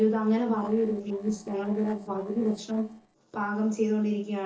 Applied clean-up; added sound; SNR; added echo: neural separator model SepFormer DNS4.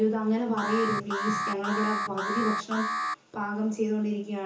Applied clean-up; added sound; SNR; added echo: none; Alarm; 3 dB; reverberation time 0.7 s.